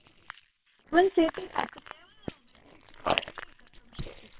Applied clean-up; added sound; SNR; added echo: neural separator model SepFormer WHAMR!.